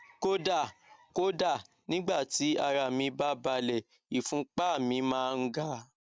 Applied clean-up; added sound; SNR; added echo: none; none; none; none.